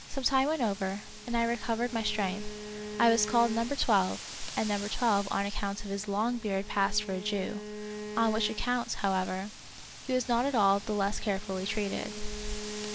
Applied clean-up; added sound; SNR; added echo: none; Wind + Bowed string instrument; 12 dB; none.